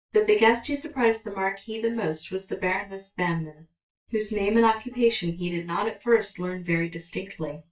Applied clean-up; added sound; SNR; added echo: neural mask model DeepFilterNet 3.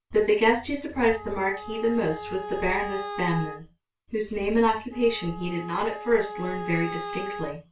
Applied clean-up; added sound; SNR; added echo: none; Wind instrument, woodwind instrument; 11 dB; reverberation time 0.2 s.